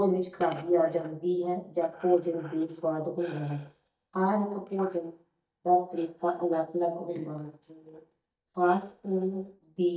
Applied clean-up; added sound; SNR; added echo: neural mask model DeepFilterNet 3.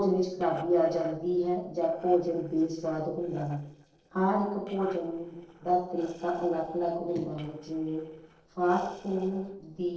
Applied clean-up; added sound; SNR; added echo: neural separator model SepFormer DNS4.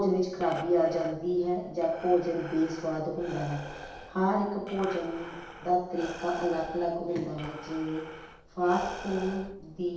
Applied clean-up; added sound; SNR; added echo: none; Breathing; 14 dB; reverberation time 0.9 s.